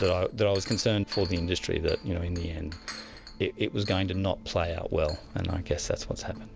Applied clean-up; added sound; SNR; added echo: none; Chink, clink; 17 dB; none.